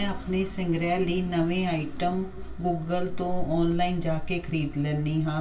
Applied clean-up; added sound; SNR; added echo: none; none; none; reverberation time 0.2 s.